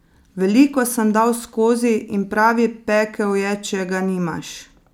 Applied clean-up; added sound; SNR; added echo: none; none; none; none.